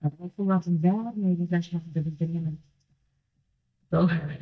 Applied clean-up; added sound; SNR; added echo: neural mask model DeepFilterNet 3.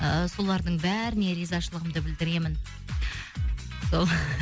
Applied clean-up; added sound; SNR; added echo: none; none; none; none.